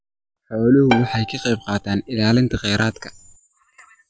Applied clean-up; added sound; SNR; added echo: none; Bowed string instrument; 10 dB; none.